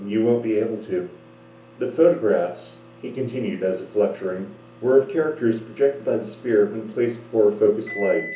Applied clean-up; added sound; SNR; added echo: none; Microwave oven; 20 dB; reverberation time 0.8 s.